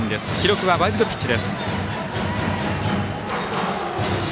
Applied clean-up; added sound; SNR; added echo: none; none; none; none.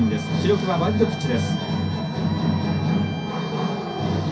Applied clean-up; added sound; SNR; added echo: none; Bowed string instrument; 17 dB; reverberation time 0.3 s.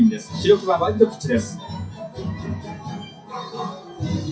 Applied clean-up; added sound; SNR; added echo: classical method WPE with log-MMSE.